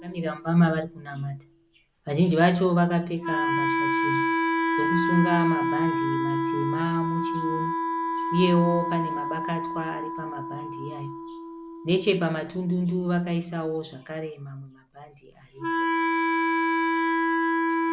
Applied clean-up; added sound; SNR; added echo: none; Wind instrument, woodwind instrument; 0 dB; none.